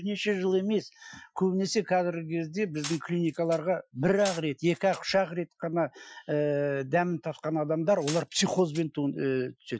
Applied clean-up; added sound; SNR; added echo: classical method Wiener filter.